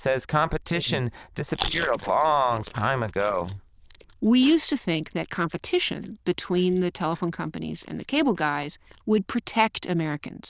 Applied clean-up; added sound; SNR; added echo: neural diffusion model UNIVERSE++.